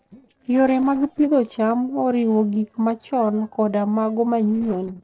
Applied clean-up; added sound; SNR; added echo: neural separator model SepFormer DNS4.